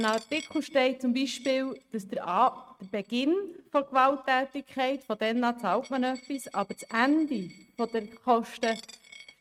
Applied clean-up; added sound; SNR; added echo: neural mask model RNNoise.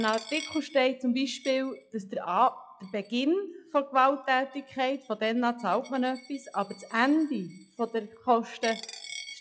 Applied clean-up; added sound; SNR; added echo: classical method log-MMSE.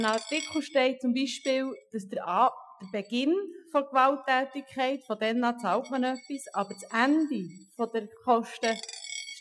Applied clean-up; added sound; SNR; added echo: classical method Wiener filter.